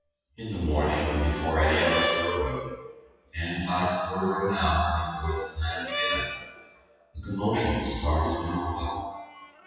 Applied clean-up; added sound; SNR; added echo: classical method WPE with log-MMSE.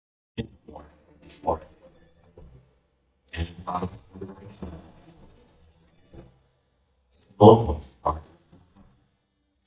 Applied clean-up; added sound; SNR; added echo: neural mask model DeepFilterNet 3.